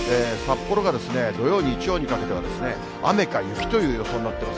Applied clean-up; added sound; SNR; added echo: none; Crash cymbal; 19 dB; none.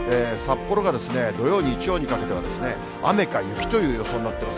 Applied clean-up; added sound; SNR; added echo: none; none; none; none.